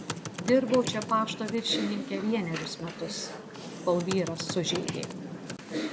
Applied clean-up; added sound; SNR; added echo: none; Computer keyboard; 6 dB; none.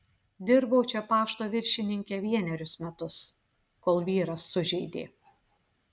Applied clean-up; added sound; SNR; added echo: none; none; none; none.